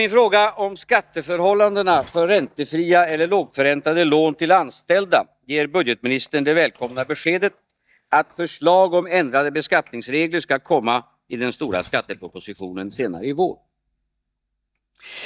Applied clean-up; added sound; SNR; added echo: neural mask model DeepFilterNet 3.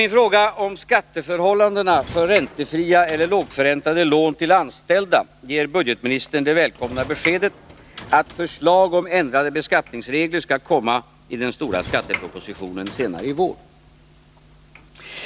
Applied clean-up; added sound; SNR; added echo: none; Sliding door / Train; 18 dB; none.